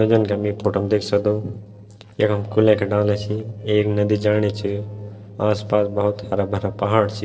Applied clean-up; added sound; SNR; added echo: neural separator model SepFormer DNS4.